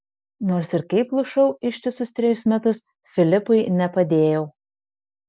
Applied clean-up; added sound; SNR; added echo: none; none; none; none.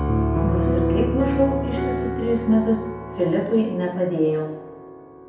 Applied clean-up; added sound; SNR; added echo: none; Piano; 1 dB; reverberation time 0.9 s.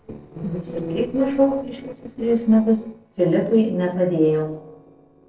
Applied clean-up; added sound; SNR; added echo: neural separator model SepFormer DNS4.